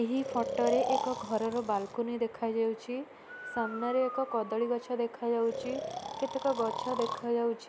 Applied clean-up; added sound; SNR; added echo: none; Breathing; 7 dB; none.